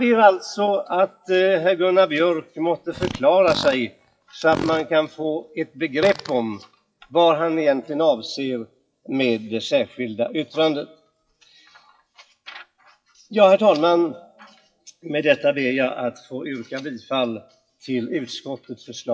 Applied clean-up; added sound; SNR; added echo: classical method WPE with log-MMSE.